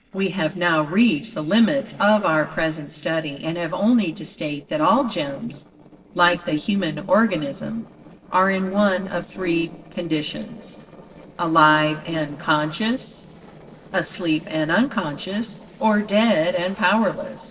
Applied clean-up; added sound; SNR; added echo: neural separator model SepFormer DNS4.